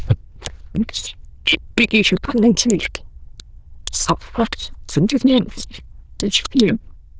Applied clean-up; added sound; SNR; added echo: neural diffusion model UNIVERSE++.